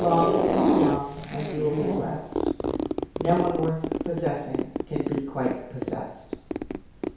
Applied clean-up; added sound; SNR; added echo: none; Zipper (clothing); -1 dB; reverberation time 1.0 s.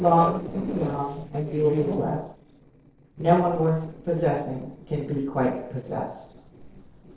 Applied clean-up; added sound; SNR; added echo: neural separator model SepFormer DNS4.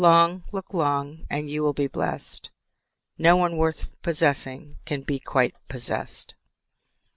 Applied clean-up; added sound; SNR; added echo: none; none; none; none.